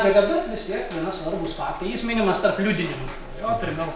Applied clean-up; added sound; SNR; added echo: none; none; none; none.